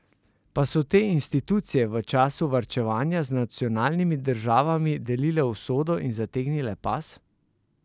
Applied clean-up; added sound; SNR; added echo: none; none; none; none.